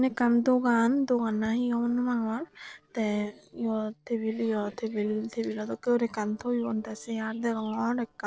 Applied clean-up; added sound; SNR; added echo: neural separator model SepFormer DNS4.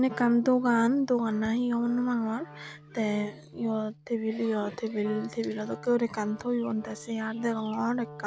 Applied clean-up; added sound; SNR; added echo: none; Wind instrument, woodwind instrument; 19 dB; none.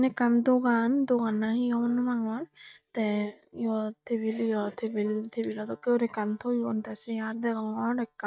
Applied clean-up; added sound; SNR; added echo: neural mask model DeepFilterNet 3.